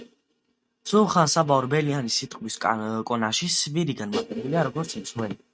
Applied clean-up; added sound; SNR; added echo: neural mask model RNNoise.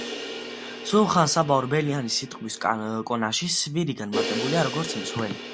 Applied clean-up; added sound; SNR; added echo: none; Crash cymbal; 9 dB; none.